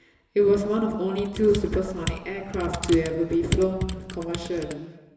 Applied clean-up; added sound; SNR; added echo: none; Computer keyboard; 8 dB; reverberation time 1.3 s.